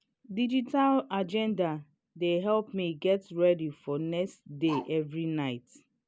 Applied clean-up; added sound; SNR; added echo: none; Bark; 17 dB; none.